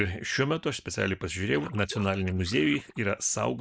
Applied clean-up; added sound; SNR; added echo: neural mask model Resemble Enhance denoiser.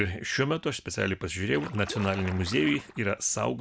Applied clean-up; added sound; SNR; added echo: none; Stream; 15 dB; none.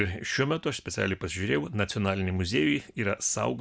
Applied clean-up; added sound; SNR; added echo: none; none; none; none.